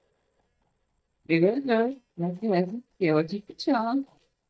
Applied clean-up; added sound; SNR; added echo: neural mask model DeepFilterNet 3.